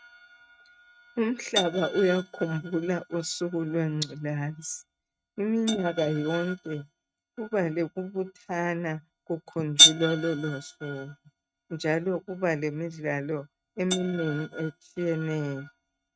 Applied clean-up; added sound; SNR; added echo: neural mask model RNNoise.